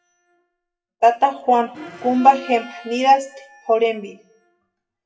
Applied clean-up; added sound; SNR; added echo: classical method WPE with log-MMSE.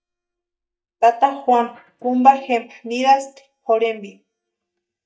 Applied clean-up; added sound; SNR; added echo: neural mask model DeepFilterNet 3.